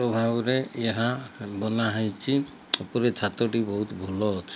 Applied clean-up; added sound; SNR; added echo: none; none; none; none.